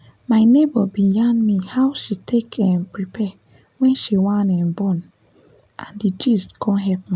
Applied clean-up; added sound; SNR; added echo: none; none; none; none.